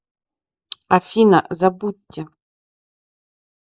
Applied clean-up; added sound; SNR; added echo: neural mask model Resemble Enhance denoiser.